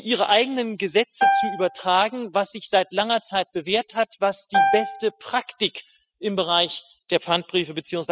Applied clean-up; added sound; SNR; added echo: classical method spectral subtraction.